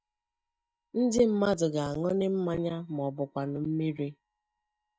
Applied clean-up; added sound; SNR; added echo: neural mask model DeepFilterNet 3.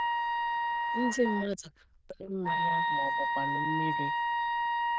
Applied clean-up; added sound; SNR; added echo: neural diffusion model UNIVERSE++.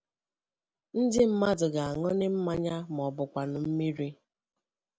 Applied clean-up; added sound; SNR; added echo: none; none; none; none.